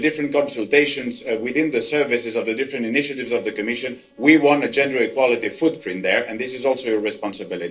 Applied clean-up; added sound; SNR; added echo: neural separator model SepFormer DNS4.